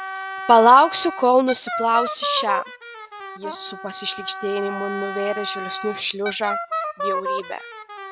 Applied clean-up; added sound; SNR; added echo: none; Wind instrument, woodwind instrument; 8 dB; none.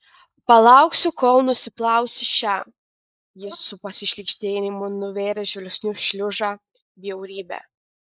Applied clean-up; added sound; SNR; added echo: neural mask model Resemble Enhance denoiser.